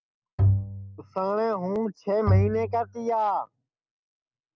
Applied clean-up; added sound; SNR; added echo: none; Bowed string instrument; -2 dB; none.